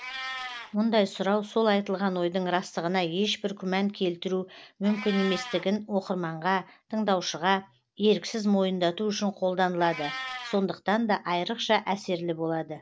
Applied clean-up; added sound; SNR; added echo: none; Meow; 16 dB; none.